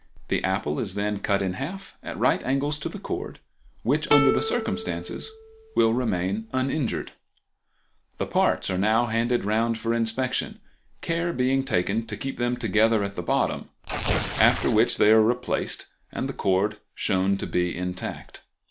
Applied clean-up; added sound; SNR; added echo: none; Plucked string instrument + Tearing; 4 dB; none.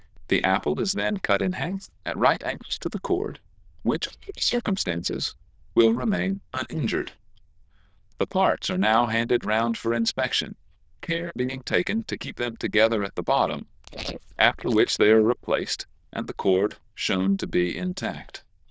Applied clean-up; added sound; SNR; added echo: neural diffusion model UNIVERSE++.